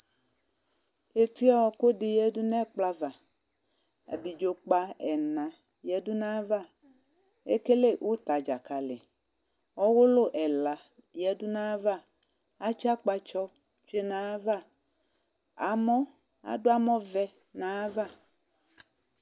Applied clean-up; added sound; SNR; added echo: none; none; none; none.